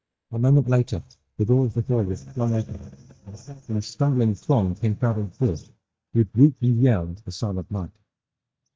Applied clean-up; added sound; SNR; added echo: neural mask model DeepFilterNet 3.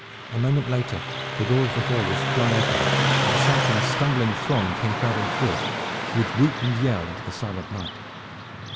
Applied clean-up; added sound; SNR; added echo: none; Car passing by; 0 dB; none.